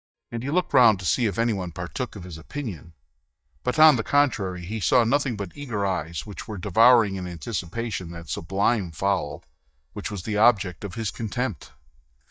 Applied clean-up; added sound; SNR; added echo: neural mask model DeepFilterNet 3.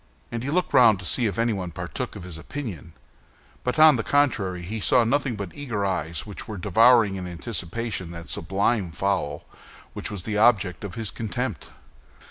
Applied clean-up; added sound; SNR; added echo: none; none; none; none.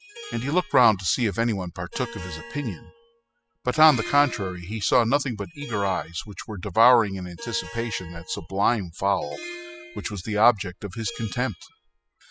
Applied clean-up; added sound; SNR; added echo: classical method spectral subtraction.